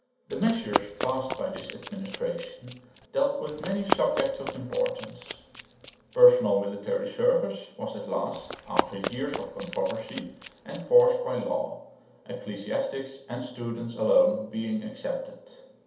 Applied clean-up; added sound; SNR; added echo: none; Run; 7 dB; reverberation time 2.2 s.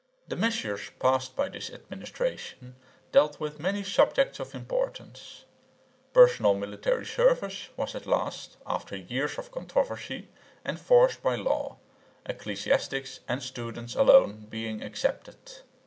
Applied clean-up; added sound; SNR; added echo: none; none; none; none.